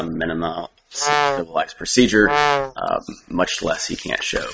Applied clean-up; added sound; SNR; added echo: neural mask model RNNoise.